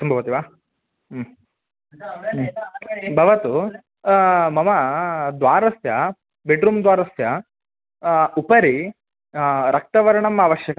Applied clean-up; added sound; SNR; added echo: none; none; none; none.